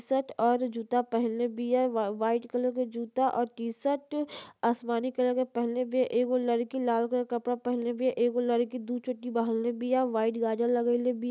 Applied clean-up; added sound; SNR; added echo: none; none; none; none.